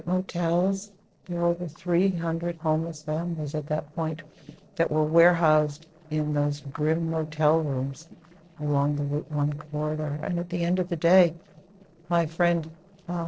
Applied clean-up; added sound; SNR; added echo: neural separator model SepFormer DNS4.